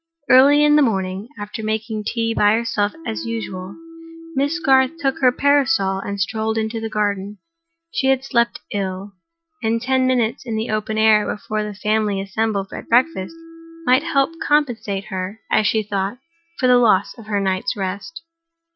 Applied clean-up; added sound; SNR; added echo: classical method Wiener filter.